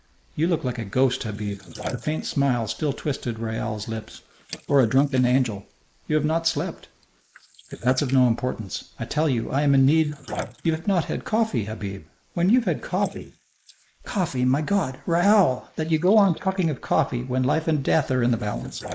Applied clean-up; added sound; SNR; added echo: neural mask model Resemble Enhance denoiser.